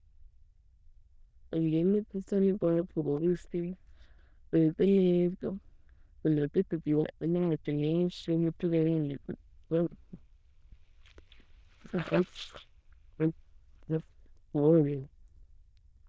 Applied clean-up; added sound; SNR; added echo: neural diffusion model UNIVERSE++.